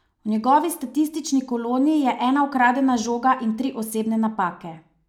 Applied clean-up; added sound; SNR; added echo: none; none; none; none.